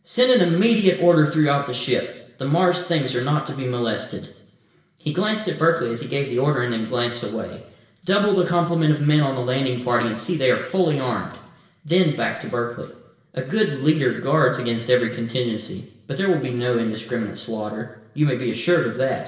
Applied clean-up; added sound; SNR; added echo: none; none; none; reverberation time 0.8 s.